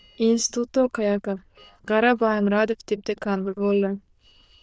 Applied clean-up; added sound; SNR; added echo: neural diffusion model UNIVERSE++.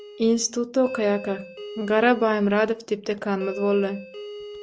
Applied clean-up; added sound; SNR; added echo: none; Doorbell; 15 dB; none.